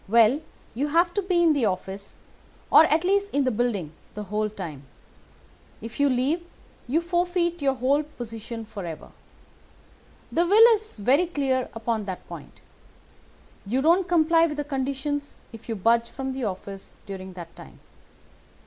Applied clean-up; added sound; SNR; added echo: none; none; none; none.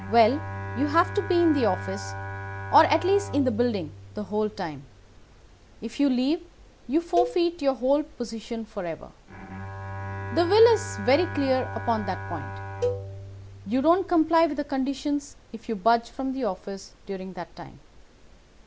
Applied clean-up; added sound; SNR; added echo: none; Bowed string instrument + Cowbell; 11 dB; none.